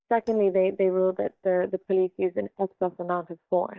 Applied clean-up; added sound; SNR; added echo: neural mask model DeepFilterNet 3.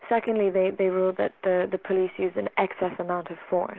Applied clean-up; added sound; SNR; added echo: neural mask model Resemble Enhance denoiser.